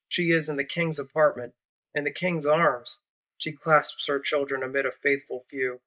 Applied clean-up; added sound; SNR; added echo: neural mask model Resemble Enhance denoiser.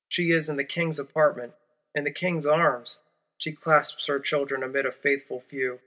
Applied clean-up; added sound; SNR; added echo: none; none; none; none.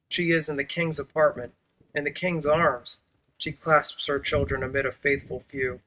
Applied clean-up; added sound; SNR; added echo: neural mask model RNNoise.